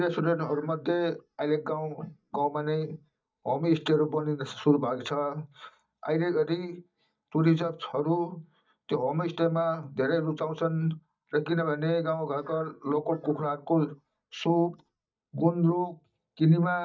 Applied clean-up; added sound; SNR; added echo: neural mask model DeepFilterNet 3.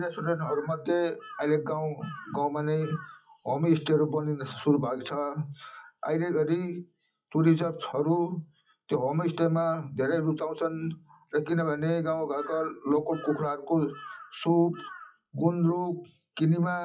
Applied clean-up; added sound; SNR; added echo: classical method WPE with log-MMSE.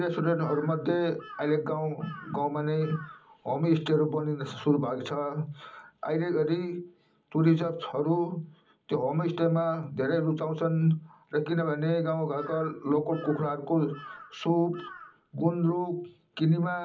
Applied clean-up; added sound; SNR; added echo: none; Bird vocalization, bird call, bird song / Crow; 19 dB; reverberation time 0.4 s.